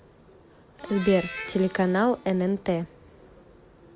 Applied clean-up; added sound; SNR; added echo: none; Harmonica; 15 dB; none.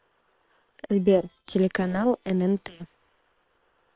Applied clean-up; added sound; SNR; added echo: neural separator model SepFormer WHAM!.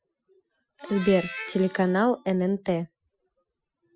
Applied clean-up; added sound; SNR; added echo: classical method Wiener filter.